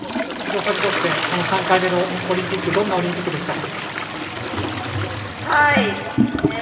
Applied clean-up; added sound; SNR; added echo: none; Toilet flush; 1 dB; reverberation time 2.5 s.